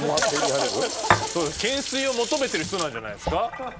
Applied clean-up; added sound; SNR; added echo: none; Fill (with liquid) / Sink (filling or washing); 3 dB; none.